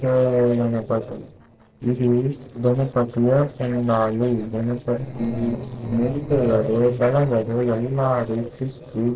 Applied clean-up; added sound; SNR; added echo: neural separator model SepFormer DNS4.